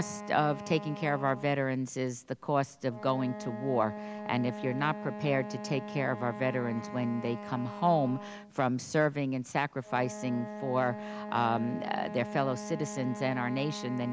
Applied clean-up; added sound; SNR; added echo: none; Wind instrument, woodwind instrument; 10 dB; none.